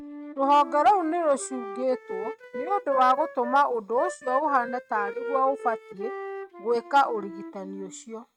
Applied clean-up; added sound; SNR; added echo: neural mask model RNNoise.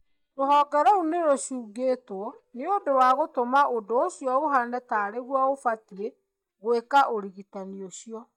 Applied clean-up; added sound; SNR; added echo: neural mask model DeepFilterNet 3.